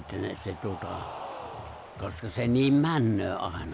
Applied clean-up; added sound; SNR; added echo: none; Cheering; 15 dB; none.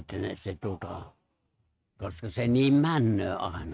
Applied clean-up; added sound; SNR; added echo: neural mask model RNNoise.